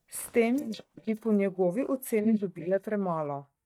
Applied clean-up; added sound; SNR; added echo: neural mask model DeepFilterNet 3.